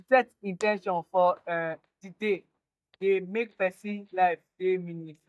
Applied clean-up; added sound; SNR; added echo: neural mask model DeepFilterNet 3.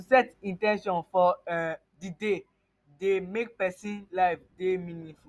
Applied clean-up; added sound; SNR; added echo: none; none; none; none.